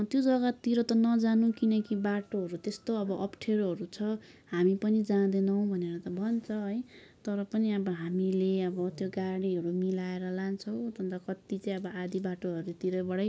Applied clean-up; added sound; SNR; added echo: none; none; none; none.